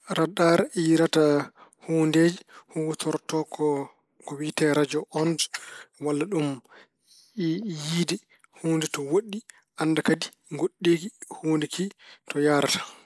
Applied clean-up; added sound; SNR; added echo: neural mask model Resemble Enhance denoiser.